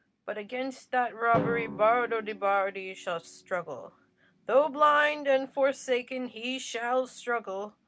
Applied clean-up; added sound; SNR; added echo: none; Drum; 14 dB; none.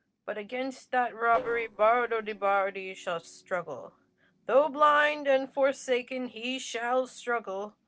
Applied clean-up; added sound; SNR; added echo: neural separator model SepFormer DNS4.